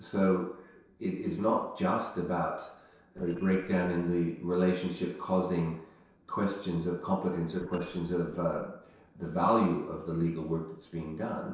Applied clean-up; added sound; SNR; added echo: neural separator model SepFormer DNS4.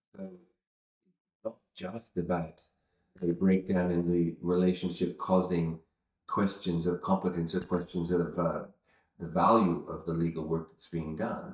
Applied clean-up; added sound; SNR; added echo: neural mask model DeepFilterNet 3.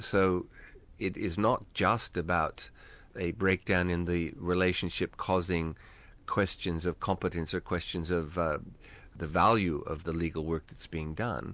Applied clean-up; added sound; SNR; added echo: none; none; none; none.